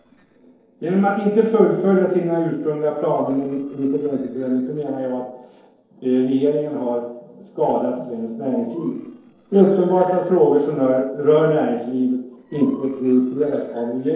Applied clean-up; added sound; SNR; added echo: neural separator model SepFormer DNS4.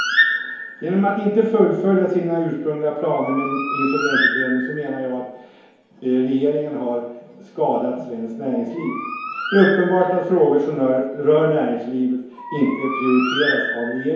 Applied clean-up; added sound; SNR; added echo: none; Bird; 7 dB; reverberation time 1.0 s.